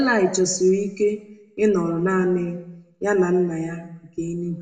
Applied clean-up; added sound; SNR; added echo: none; none; none; reverberation time 0.7 s.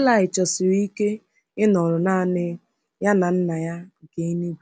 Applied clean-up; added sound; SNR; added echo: none; none; none; none.